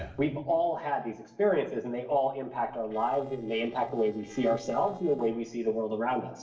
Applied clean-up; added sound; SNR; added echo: neural separator model SepFormer DNS4.